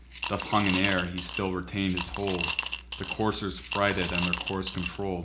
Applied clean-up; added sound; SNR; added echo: none; Coin (dropping) / Glass; 3 dB; reverberation time 0.4 s.